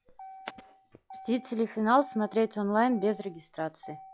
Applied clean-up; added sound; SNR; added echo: classical method log-MMSE.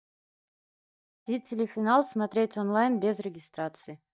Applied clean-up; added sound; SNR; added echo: neural mask model DeepFilterNet 3.